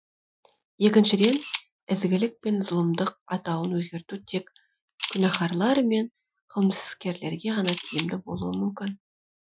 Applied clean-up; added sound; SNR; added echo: classical method Wiener filter.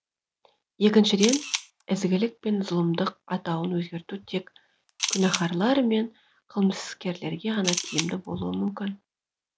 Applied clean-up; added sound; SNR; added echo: none; Camera; 6 dB; none.